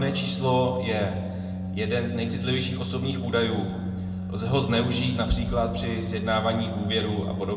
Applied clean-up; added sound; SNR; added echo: none; Organ; 4 dB; reverberation time 1.3 s.